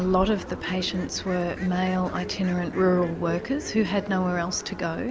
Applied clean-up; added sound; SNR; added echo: none; Fowl; 19 dB; none.